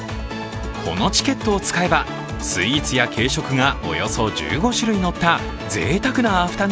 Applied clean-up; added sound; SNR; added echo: none; none; none; none.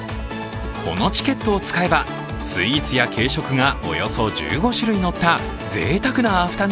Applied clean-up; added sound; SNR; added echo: none; Wind instrument, woodwind instrument; 17 dB; none.